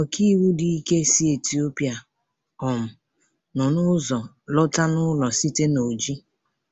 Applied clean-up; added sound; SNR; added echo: none; none; none; none.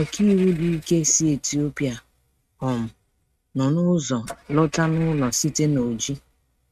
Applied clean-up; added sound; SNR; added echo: neural mask model RNNoise.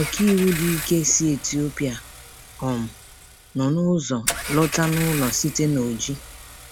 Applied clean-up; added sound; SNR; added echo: none; Engine / Car; 10 dB; none.